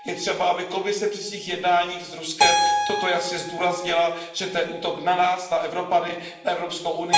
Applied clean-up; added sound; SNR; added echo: none; Keyboard (musical); 4 dB; reverberation time 0.9 s.